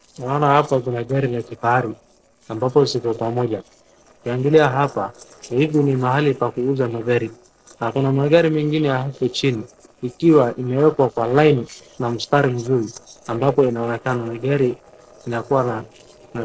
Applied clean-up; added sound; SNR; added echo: neural separator model SepFormer DNS4.